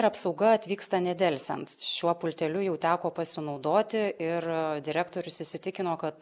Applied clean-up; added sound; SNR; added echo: none; none; none; none.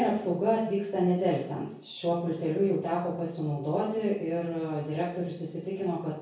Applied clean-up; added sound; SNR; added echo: none; none; none; reverberation time 0.6 s.